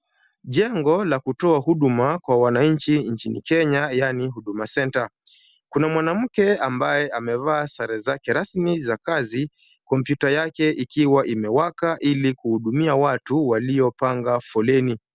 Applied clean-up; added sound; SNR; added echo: none; none; none; none.